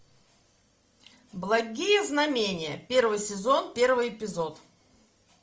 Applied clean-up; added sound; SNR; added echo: none; none; none; none.